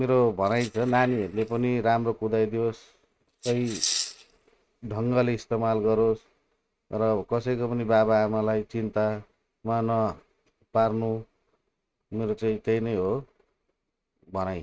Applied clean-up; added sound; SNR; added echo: neural mask model RNNoise.